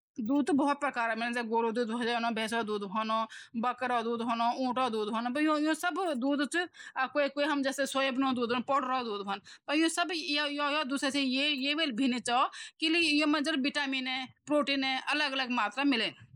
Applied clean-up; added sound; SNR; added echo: neural mask model Resemble Enhance denoiser.